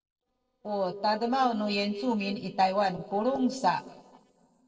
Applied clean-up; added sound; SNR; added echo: neural separator model SepFormer DNS4.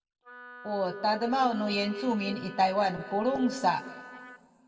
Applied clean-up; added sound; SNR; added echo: none; Wind instrument, woodwind instrument; 17 dB; reverberation time 1.7 s.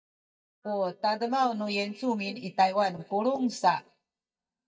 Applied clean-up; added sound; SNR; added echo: neural mask model DeepFilterNet 3.